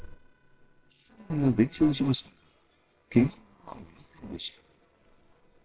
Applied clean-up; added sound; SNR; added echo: neural separator model SepFormer WHAMR!.